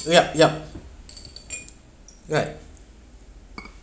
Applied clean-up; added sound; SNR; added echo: none; none; none; none.